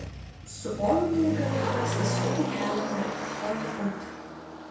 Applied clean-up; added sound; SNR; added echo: none; Motor vehicle (road); 1 dB; reverberation time 0.6 s.